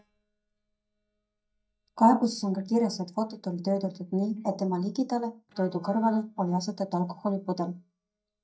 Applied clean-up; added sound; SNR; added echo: neural mask model DeepFilterNet 3.